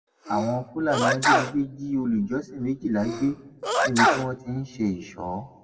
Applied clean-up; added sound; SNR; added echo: none; Sneeze; 0 dB; reverberation time 1.0 s.